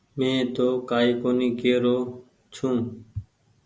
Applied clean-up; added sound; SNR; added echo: none; none; none; none.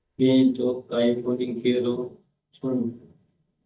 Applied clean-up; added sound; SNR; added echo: neural mask model DeepFilterNet 3.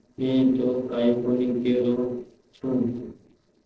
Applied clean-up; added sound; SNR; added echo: neural separator model SepFormer DNS4.